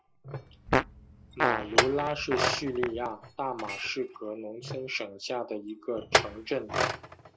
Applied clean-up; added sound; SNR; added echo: none; Chink, clink + Fart; -2 dB; none.